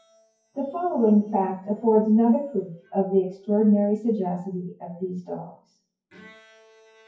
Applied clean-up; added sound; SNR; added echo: classical method WPE with log-MMSE.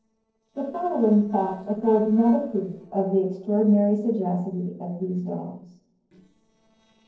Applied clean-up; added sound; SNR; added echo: neural separator model SepFormer DNS4.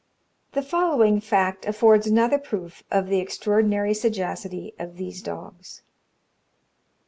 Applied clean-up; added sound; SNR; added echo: none; none; none; none.